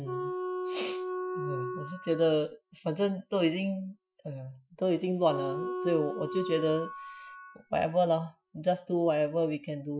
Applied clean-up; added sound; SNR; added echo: classical method Wiener filter.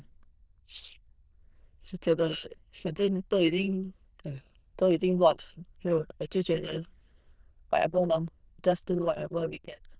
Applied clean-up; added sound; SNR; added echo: neural diffusion model UNIVERSE++.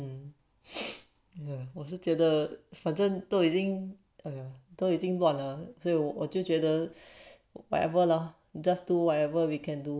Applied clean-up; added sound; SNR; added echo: none; none; none; none.